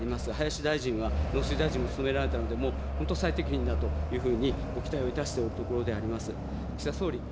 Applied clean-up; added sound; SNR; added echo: none; Alarm / Truck; 1 dB; none.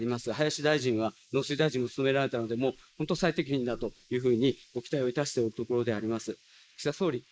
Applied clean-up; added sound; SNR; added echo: neural mask model Resemble Enhance denoiser.